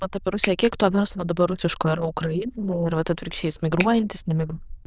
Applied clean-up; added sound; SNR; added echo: neural diffusion model UNIVERSE++.